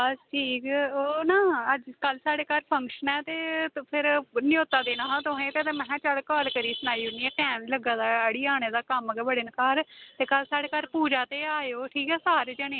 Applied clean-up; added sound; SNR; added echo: none; none; none; none.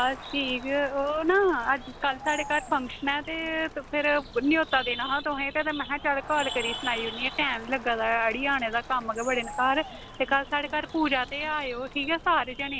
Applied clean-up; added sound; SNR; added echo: none; Bird + Crowd; 15 dB; none.